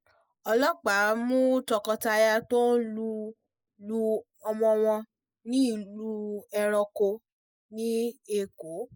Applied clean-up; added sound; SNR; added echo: neural mask model Resemble Enhance denoiser.